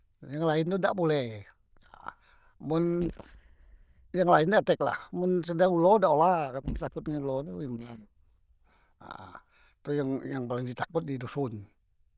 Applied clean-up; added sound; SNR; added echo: neural diffusion model UNIVERSE++.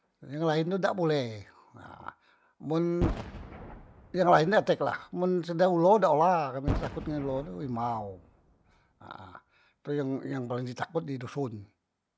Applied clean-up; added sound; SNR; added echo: none; Boom; 10 dB; none.